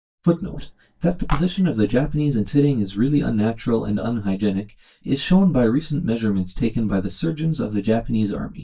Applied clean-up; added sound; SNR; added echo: neural mask model DeepFilterNet 3.